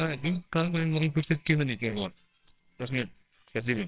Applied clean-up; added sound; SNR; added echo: neural separator model SepFormer WHAMR!.